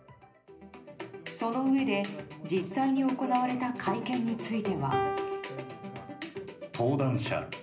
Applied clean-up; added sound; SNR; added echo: none; Piano; 3 dB; reverberation time 0.5 s.